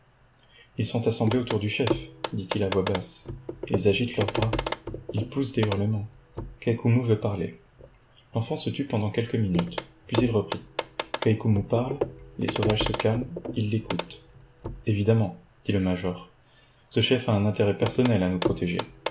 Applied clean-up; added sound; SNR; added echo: none; Clock; 7 dB; none.